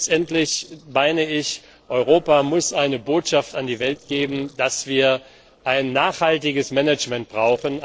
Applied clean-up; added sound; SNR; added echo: neural separator model SepFormer DNS4.